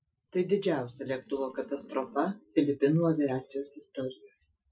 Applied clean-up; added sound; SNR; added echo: classical method Wiener filter.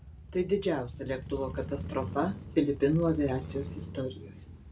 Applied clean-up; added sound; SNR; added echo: none; Motorcycle; 10 dB; none.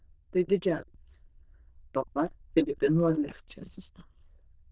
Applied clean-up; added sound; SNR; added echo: neural diffusion model UNIVERSE++.